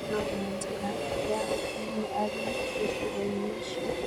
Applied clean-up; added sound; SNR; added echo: none; Train; -2 dB; none.